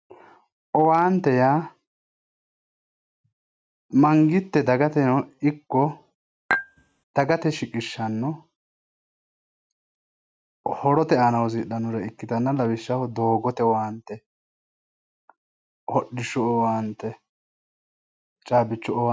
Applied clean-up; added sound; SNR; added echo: neural mask model RNNoise.